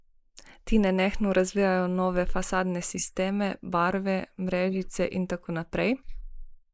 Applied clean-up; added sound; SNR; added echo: neural mask model Resemble Enhance denoiser.